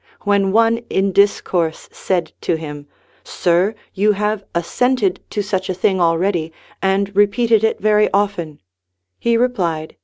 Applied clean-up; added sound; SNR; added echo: none; none; none; none.